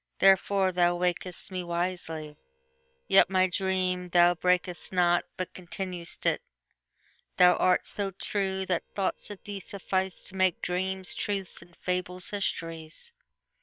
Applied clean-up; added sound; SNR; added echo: neural separator model SepFormer WHAM!.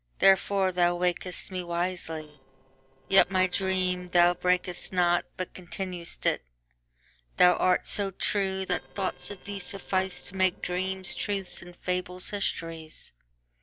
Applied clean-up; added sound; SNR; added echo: neural separator model SepFormer DNS4.